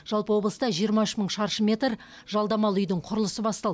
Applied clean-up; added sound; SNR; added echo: none; none; none; none.